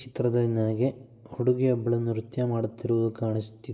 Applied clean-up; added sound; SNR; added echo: none; none; none; reverberation time 0.9 s.